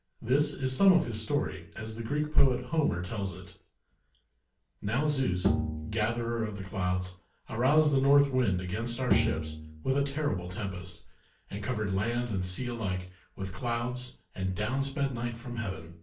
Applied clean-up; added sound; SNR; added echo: none; Bowed string instrument; 4 dB; reverberation time 0.4 s.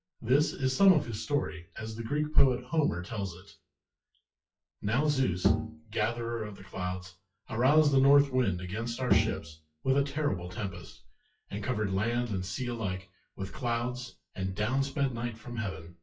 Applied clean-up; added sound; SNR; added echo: classical method WPE with log-MMSE.